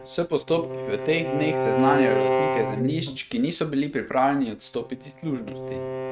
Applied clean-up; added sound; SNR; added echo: neural mask model RNNoise.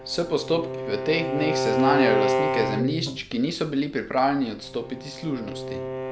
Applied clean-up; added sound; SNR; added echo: none; Bowed string instrument; 2 dB; none.